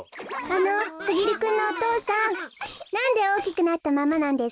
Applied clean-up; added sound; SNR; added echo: none; none; none; none.